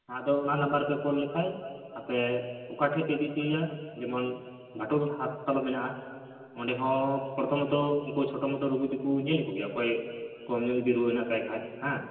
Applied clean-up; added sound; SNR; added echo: none; none; none; reverberation time 2.3 s.